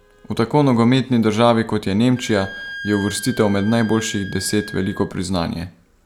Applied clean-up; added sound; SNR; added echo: none; Wind instrument, woodwind instrument; 15 dB; none.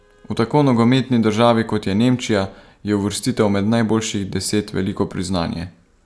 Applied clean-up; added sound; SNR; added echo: none; none; none; none.